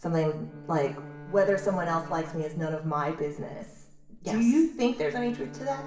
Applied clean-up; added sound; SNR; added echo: none; Bowed string instrument; 18 dB; reverberation time 0.8 s.